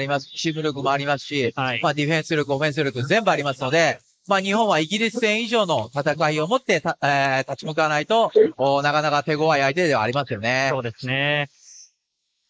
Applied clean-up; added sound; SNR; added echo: neural mask model Resemble Enhance denoiser.